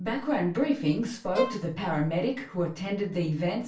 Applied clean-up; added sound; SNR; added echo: none; Bowed string instrument; 7 dB; reverberation time 0.3 s.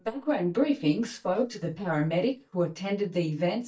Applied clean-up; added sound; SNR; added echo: neural mask model DeepFilterNet 3.